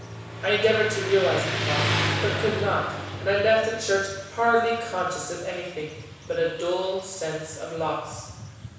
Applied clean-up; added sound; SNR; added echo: none; Motorcycle; 6 dB; reverberation time 1.1 s.